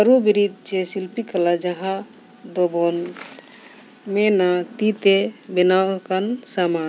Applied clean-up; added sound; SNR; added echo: none; none; none; none.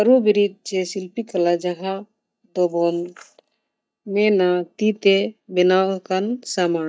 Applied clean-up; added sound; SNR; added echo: neural mask model DeepFilterNet 3.